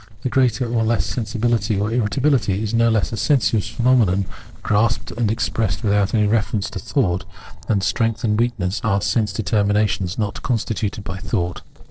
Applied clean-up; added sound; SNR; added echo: neural separator model SepFormer DNS4.